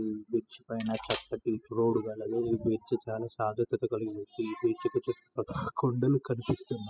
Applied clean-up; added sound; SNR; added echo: classical method spectral subtraction.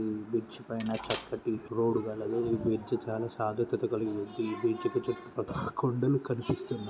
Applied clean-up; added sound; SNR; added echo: none; Cutlery, silverware; 13 dB; none.